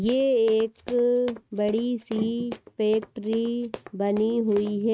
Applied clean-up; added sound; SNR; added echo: neural mask model RNNoise.